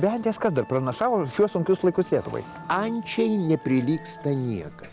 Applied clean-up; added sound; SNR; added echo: none; Musical instrument; 18 dB; none.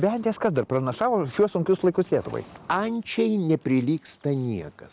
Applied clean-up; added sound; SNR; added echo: none; none; none; none.